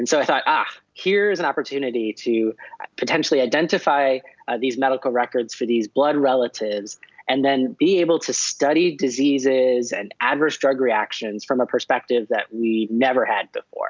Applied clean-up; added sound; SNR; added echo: none; none; none; none.